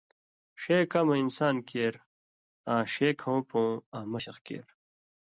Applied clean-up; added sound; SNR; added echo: none; none; none; none.